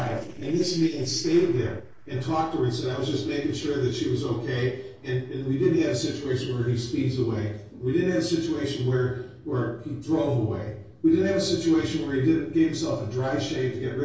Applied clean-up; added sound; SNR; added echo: neural separator model SepFormer DNS4.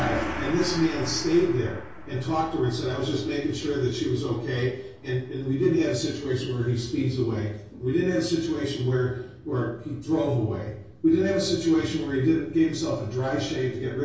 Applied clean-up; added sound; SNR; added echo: none; Gong; 15 dB; reverberation time 0.6 s.